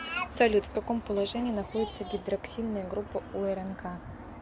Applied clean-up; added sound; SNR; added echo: none; none; none; none.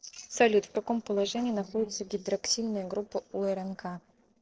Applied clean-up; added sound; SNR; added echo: neural separator model SepFormer DNS4.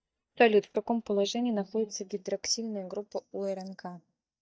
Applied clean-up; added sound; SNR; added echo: neural mask model DeepFilterNet 3.